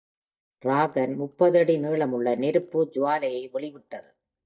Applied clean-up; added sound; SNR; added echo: neural mask model DeepFilterNet 3.